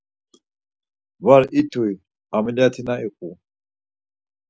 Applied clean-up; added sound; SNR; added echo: none; none; none; none.